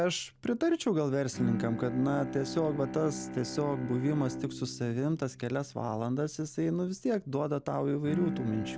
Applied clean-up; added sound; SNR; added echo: none; Bowed string instrument; 9 dB; none.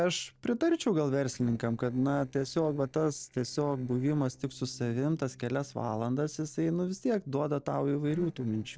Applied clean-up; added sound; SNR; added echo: neural separator model SepFormer DNS4.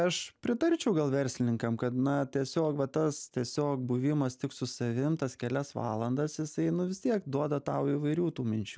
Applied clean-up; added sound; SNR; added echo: none; none; none; none.